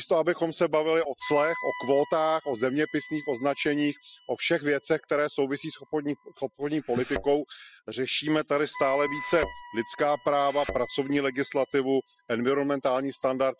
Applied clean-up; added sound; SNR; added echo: classical method spectral subtraction.